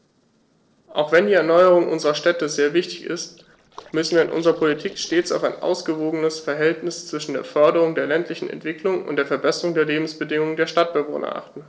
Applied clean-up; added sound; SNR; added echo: neural separator model SepFormer DNS4.